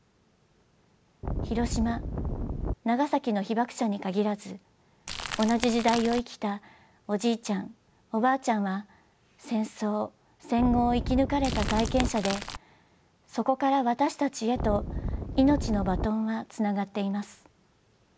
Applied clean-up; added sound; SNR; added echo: none; Wind + Crumpling, crinkling / Crackle; 3 dB; none.